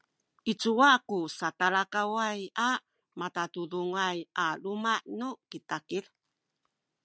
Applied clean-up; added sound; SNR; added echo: none; none; none; none.